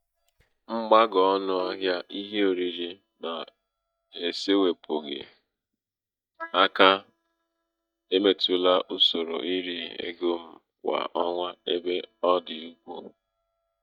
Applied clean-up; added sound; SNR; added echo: neural mask model DeepFilterNet 3.